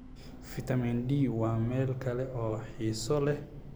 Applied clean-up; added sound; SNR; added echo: none; Train / Breathing; 14 dB; none.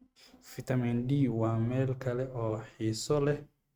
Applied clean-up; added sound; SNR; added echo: neural mask model RNNoise.